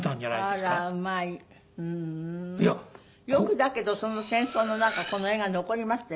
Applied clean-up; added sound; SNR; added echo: none; Cutlery, silverware; 10 dB; none.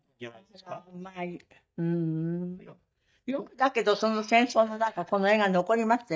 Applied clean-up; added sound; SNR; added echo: neural mask model DeepFilterNet 3.